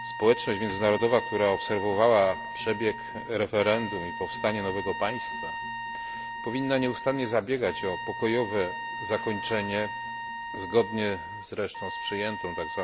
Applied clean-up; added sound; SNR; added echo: none; Trumpet; 8 dB; none.